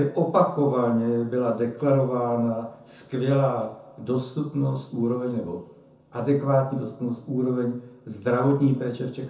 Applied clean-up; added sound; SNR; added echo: none; none; none; reverberation time 0.6 s.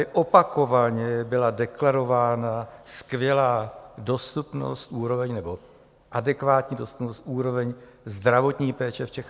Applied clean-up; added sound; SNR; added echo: none; none; none; none.